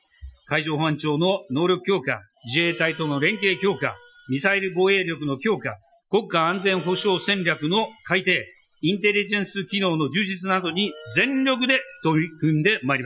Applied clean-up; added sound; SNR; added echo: classical method Wiener filter.